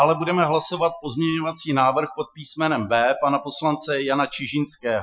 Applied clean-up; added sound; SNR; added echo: classical method Wiener filter.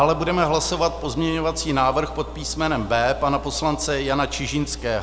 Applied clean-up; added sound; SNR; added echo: none; Engine; 13 dB; none.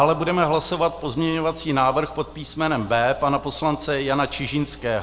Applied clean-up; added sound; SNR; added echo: neural separator model SepFormer DNS4.